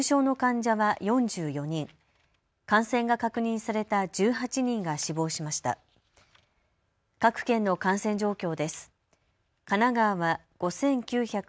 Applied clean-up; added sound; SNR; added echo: none; none; none; none.